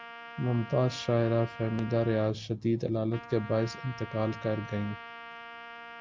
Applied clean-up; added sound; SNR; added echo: none; Trumpet; 15 dB; none.